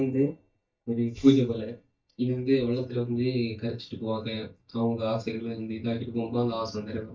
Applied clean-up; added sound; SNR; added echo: neural mask model DeepFilterNet 3.